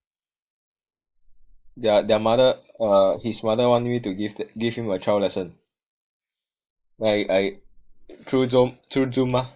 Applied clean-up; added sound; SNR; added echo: neural mask model Resemble Enhance denoiser.